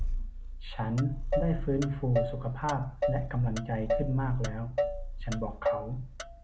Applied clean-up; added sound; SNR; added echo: none; Purr + Motor vehicle (road); 1 dB; none.